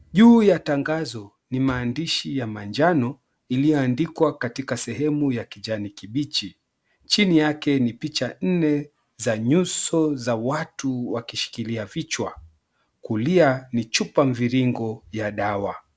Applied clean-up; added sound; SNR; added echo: none; none; none; none.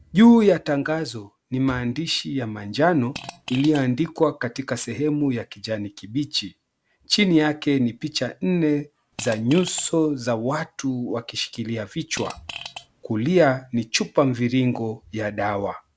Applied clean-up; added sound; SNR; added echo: none; Fart; 15 dB; none.